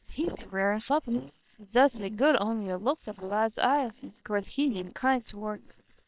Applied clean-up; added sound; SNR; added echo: neural separator model SepFormer WHAM!.